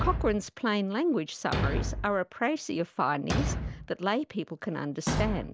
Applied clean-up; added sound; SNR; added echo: none; Thump, thud; 4 dB; none.